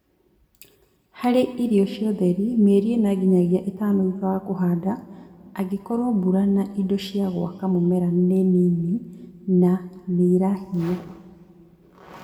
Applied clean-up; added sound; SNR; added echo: none; none; none; reverberation time 1.6 s.